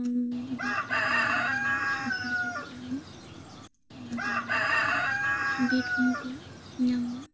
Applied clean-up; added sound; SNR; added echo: none; Chicken, rooster; -4 dB; reverberation time 0.2 s.